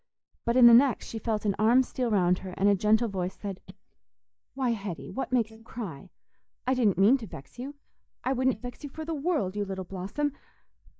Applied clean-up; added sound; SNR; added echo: neural mask model DeepFilterNet 3.